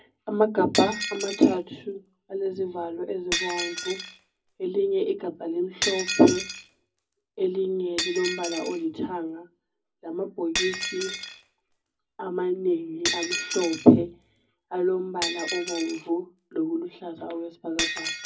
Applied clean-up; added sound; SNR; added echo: none; Shatter; 8 dB; reverberation time 0.4 s.